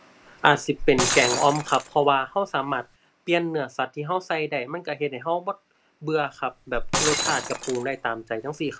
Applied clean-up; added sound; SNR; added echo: none; Shatter; 7 dB; none.